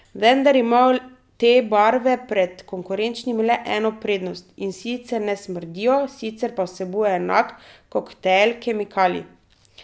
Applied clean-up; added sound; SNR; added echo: none; none; none; none.